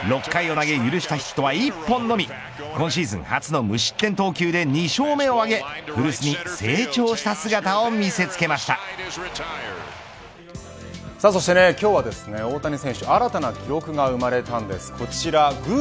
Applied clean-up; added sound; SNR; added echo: none; none; none; none.